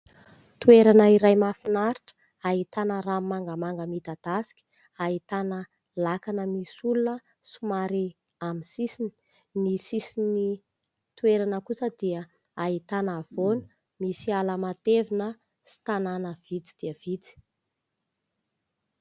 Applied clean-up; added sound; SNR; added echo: none; none; none; none.